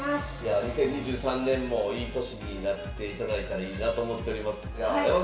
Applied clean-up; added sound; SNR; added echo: none; none; none; reverberation time 1.1 s.